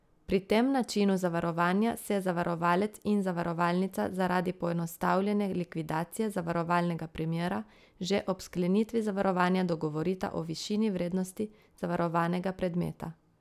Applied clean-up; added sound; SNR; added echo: none; none; none; none.